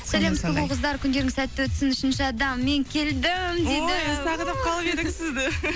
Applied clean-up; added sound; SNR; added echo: none; Printer; 16 dB; none.